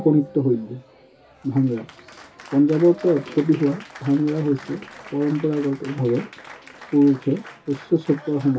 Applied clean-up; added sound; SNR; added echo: none; Applause; 20 dB; reverberation time 0.2 s.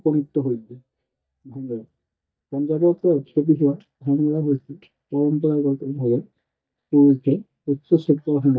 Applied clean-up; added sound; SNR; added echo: neural mask model DeepFilterNet 3.